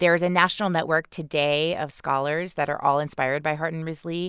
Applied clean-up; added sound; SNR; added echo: none; none; none; none.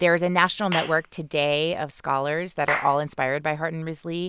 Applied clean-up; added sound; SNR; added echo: none; Clapping / Chirp, tweet; 12 dB; none.